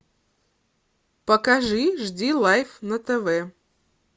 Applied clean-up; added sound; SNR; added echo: none; none; none; none.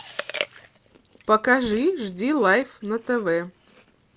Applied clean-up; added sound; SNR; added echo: none; Chewing, mastication; 15 dB; none.